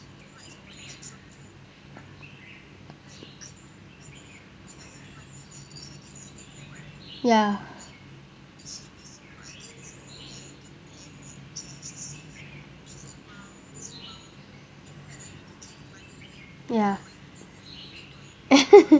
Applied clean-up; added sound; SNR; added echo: none; none; none; none.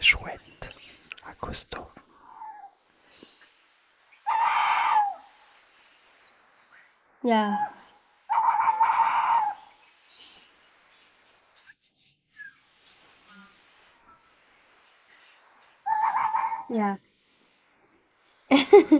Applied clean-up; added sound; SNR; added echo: neural mask model Resemble Enhance denoiser.